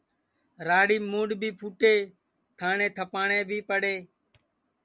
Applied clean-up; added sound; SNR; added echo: none; none; none; none.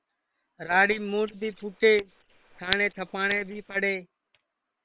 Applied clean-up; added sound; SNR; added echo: neural separator model SepFormer WHAM!.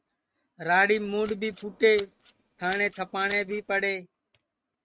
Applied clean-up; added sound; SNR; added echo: neural mask model RNNoise.